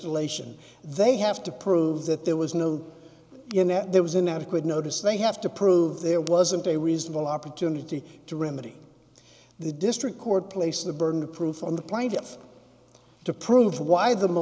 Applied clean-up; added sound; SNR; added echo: none; none; none; none.